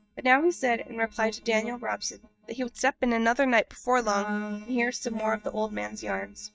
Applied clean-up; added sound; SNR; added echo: neural mask model DeepFilterNet 3.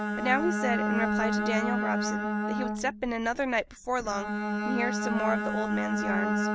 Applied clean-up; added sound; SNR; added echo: none; Bowed string instrument; -2 dB; none.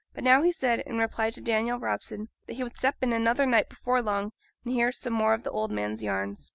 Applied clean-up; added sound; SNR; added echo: none; none; none; none.